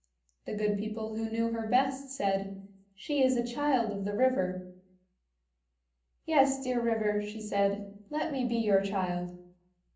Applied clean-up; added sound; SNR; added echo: none; none; none; reverberation time 0.6 s.